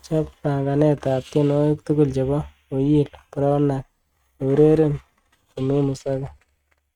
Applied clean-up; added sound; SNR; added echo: neural mask model RNNoise.